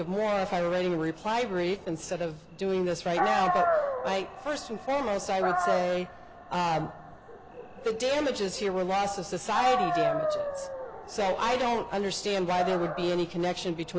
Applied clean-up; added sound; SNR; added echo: none; Dog; 4 dB; none.